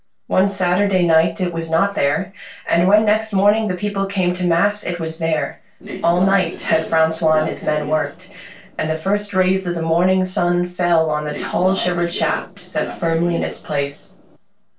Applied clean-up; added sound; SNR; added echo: neural separator model SepFormer DNS4.